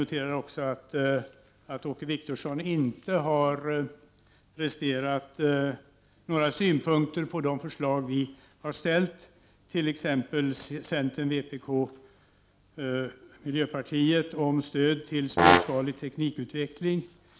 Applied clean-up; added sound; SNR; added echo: none; Brass instrument; -5 dB; none.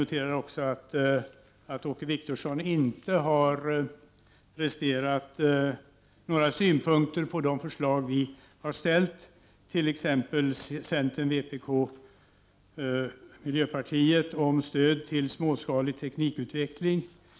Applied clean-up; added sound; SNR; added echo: none; none; none; none.